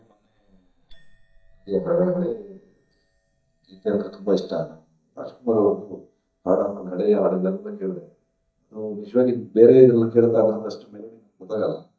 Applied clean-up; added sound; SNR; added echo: neural mask model DeepFilterNet 3.